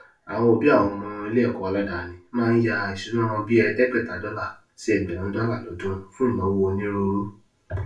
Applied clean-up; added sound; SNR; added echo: none; none; none; reverberation time 0.3 s.